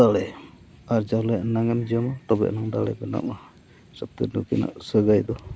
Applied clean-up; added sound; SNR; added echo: none; none; none; none.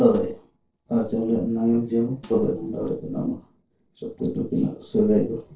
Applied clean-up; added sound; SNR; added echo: neural separator model SepFormer DNS4.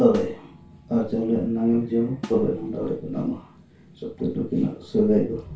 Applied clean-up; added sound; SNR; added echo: none; Snare drum; 19 dB; reverberation time 0.2 s.